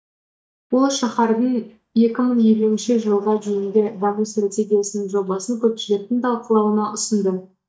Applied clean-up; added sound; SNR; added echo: neural mask model DeepFilterNet 3.